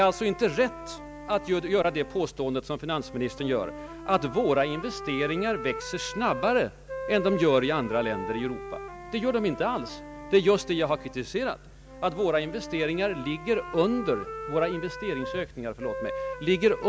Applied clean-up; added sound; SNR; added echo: none; Wind instrument, woodwind instrument; 11 dB; none.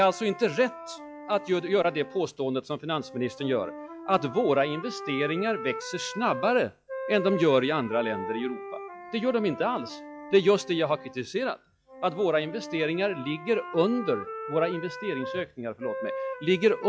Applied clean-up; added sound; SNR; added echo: classical method log-MMSE.